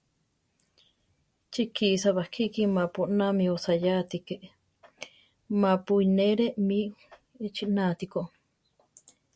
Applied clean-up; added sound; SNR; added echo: none; none; none; none.